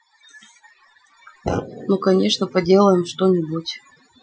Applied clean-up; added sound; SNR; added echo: classical method Wiener filter.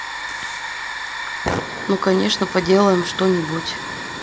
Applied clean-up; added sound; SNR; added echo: none; Hiss / Fire; 6 dB; none.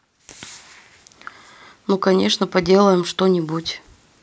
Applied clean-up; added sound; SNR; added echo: none; none; none; none.